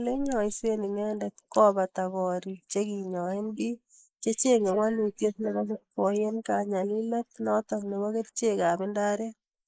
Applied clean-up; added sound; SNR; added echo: neural mask model Resemble Enhance denoiser.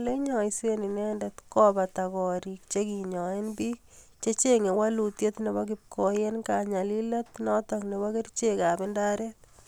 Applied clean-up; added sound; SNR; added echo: none; none; none; none.